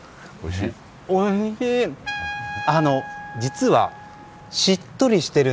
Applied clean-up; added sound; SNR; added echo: none; Trumpet; 14 dB; none.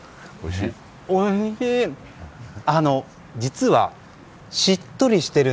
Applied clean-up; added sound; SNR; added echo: none; none; none; none.